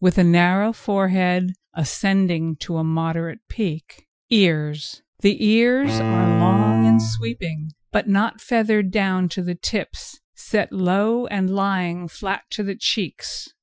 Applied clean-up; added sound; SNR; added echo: classical method Wiener filter.